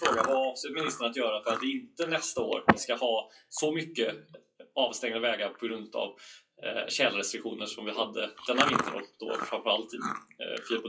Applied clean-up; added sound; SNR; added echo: classical method WPE with log-MMSE.